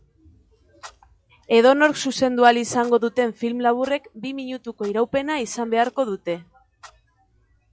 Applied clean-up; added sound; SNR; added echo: classical method log-MMSE.